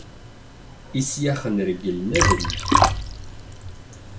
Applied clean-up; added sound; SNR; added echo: none; Liquid; -3 dB; none.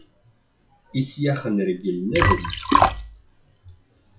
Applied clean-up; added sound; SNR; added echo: classical method log-MMSE.